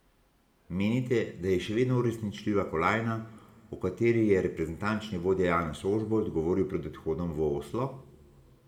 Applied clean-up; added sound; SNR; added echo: none; none; none; reverberation time 2.0 s.